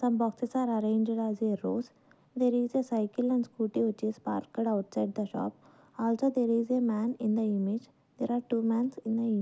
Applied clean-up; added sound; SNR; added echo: none; none; none; none.